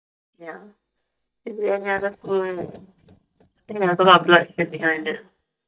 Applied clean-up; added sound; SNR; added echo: neural mask model DeepFilterNet 3.